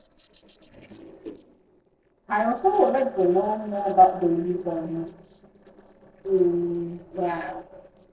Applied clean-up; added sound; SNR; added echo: neural separator model SepFormer DNS4.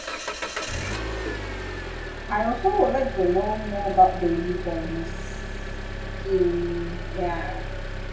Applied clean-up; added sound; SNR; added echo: none; Engine; 5 dB; reverberation time 0.7 s.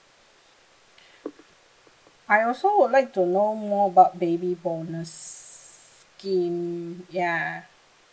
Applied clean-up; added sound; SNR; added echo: none; none; none; none.